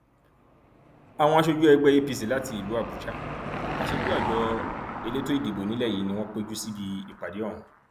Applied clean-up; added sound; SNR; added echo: none; Car passing by / Engine; 9 dB; none.